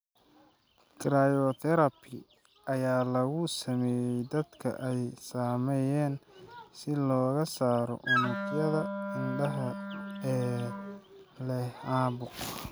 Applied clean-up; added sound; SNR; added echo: none; Wind instrument, woodwind instrument; 4 dB; none.